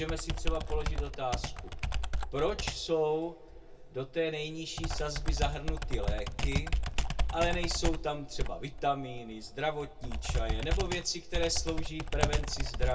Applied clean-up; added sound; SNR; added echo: none; Computer keyboard; -3 dB; reverberation time 0.1 s.